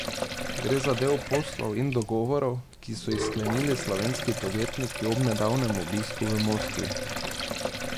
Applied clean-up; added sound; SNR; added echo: none; Sink (filling or washing); 5 dB; none.